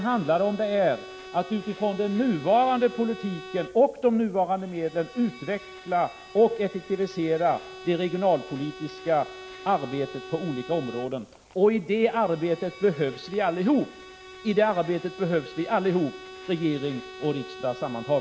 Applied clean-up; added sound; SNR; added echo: none; Bowed string instrument; 17 dB; none.